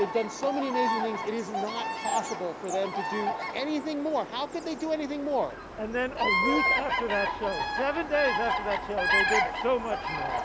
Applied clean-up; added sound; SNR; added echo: none; Bird vocalization, bird call, bird song; 0 dB; none.